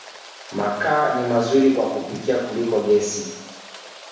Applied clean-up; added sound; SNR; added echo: none; Rain; 19 dB; reverberation time 1.1 s.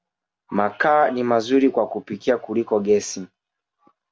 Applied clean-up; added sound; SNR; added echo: none; none; none; none.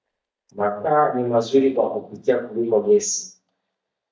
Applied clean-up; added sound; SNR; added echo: neural mask model DeepFilterNet 3.